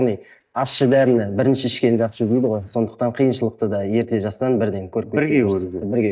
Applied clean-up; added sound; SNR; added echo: neural mask model DeepFilterNet 3.